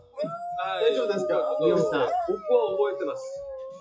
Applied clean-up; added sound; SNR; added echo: classical method WPE with log-MMSE.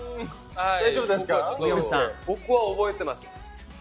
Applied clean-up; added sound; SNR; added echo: none; none; none; none.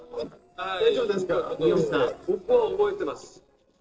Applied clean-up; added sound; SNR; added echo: neural separator model SepFormer DNS4.